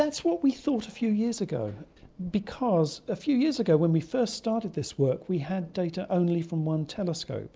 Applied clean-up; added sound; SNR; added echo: none; none; none; none.